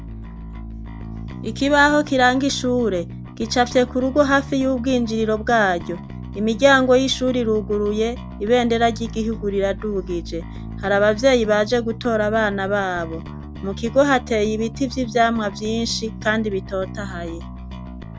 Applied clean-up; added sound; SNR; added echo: none; Bass guitar; 12 dB; none.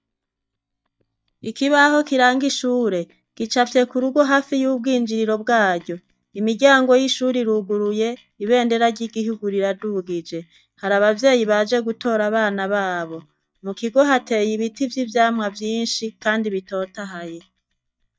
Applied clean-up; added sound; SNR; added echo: neural mask model DeepFilterNet 3.